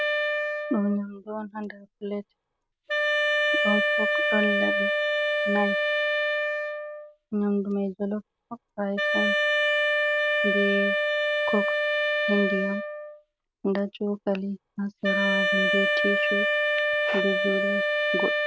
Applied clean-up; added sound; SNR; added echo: none; Wind instrument, woodwind instrument; -5 dB; none.